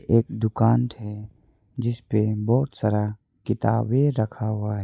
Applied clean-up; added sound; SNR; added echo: neural mask model Resemble Enhance denoiser.